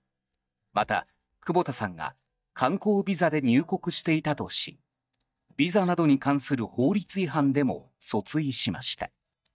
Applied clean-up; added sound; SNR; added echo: neural mask model DeepFilterNet 3.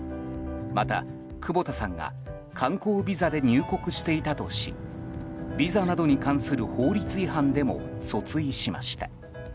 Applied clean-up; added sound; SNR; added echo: none; Bowed string instrument; 12 dB; none.